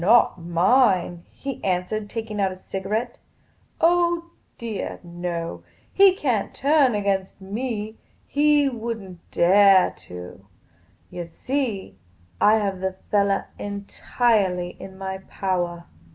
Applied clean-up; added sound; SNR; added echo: none; none; none; none.